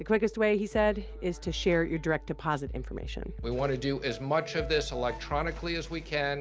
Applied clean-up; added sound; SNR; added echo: none; Bowed string instrument; 17 dB; none.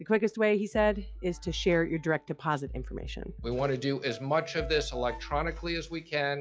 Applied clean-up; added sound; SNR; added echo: classical method log-MMSE.